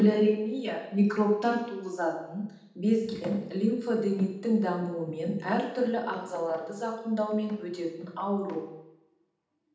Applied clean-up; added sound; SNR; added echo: none; none; none; reverberation time 0.8 s.